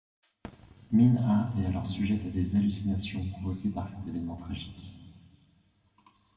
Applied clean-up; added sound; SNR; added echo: none; none; none; reverberation time 2.0 s.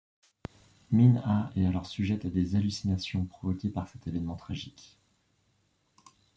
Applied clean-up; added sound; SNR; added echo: none; none; none; none.